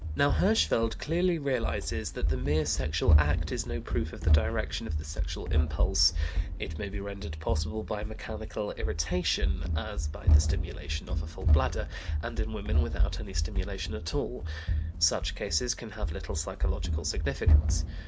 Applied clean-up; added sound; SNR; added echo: none; Run; -5 dB; none.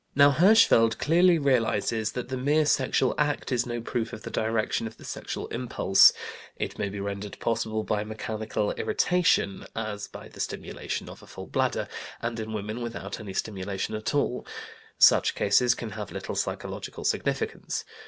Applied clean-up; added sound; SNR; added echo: none; none; none; none.